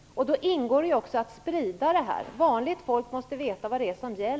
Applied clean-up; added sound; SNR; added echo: none; none; none; none.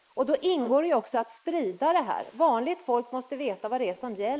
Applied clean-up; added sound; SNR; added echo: neural mask model Resemble Enhance denoiser.